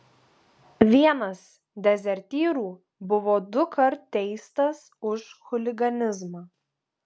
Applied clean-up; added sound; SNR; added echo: none; none; none; none.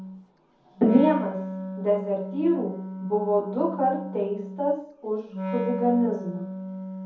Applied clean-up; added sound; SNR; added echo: none; Wind instrument, woodwind instrument; 8 dB; reverberation time 0.6 s.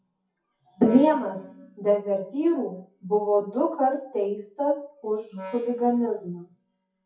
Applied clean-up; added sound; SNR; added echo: classical method WPE with log-MMSE.